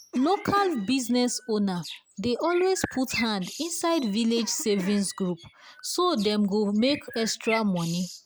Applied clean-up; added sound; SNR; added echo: none; Cough + Bird; 15 dB; none.